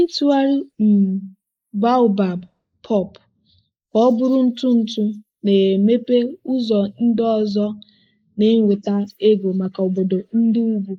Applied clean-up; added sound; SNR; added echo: neural mask model Resemble Enhance denoiser.